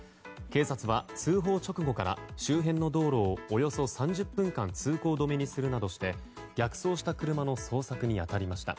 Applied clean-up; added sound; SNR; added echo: none; none; none; none.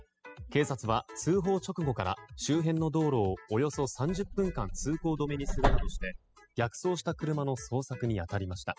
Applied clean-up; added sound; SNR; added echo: classical method spectral subtraction.